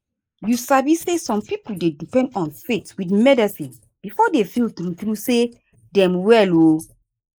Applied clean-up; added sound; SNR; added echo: neural mask model Resemble Enhance denoiser.